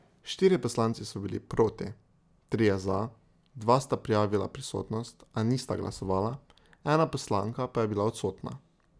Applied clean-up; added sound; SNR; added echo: none; none; none; none.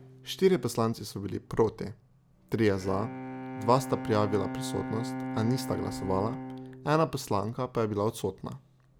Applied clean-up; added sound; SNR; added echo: none; Bowed string instrument; 10 dB; none.